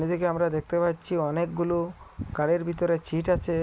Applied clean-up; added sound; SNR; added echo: none; none; none; none.